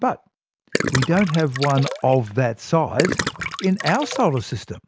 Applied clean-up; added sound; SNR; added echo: none; Gurgling; 6 dB; none.